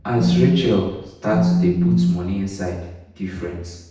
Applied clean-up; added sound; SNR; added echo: none; Telephone; -3 dB; reverberation time 0.8 s.